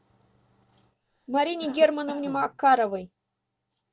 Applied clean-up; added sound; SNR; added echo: none; Cough; 18 dB; none.